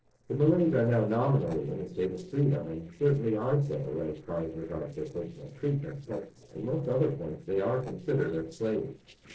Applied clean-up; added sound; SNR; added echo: neural separator model SepFormer DNS4.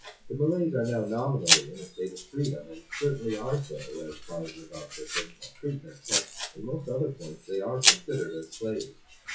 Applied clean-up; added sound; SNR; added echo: classical method WPE with log-MMSE.